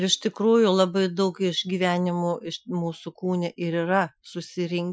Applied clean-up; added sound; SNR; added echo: classical method Wiener filter.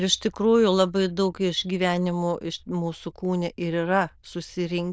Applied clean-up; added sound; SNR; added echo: neural diffusion model UNIVERSE++.